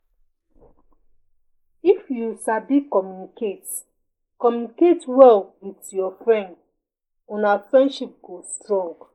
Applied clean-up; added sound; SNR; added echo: neural mask model Resemble Enhance denoiser.